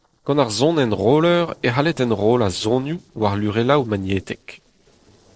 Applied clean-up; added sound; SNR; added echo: neural separator model SepFormer DNS4.